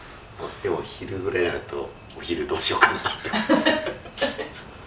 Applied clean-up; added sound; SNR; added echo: none; none; none; none.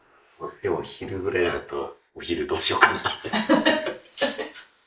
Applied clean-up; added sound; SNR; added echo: neural mask model Resemble Enhance denoiser.